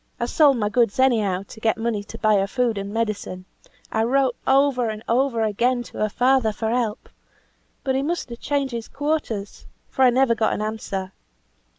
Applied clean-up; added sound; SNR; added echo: none; none; none; none.